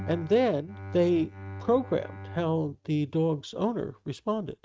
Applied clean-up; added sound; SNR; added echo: neural mask model RNNoise.